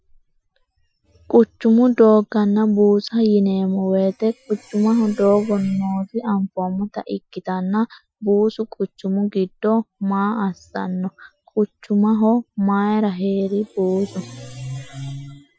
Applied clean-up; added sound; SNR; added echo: classical method Wiener filter.